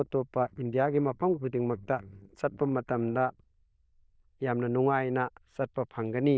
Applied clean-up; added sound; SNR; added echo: neural diffusion model UNIVERSE++.